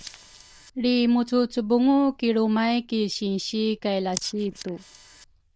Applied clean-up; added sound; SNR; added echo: neural diffusion model UNIVERSE++.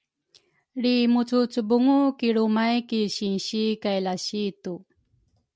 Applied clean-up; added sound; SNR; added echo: none; none; none; none.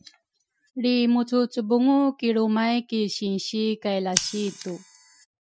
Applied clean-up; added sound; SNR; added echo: classical method Wiener filter.